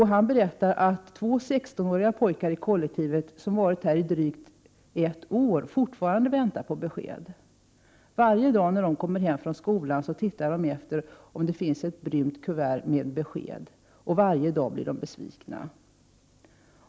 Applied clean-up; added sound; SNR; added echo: none; none; none; none.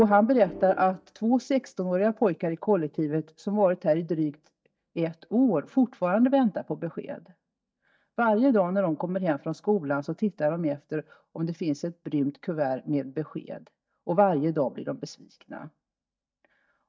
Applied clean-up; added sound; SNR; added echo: neural mask model DeepFilterNet 3.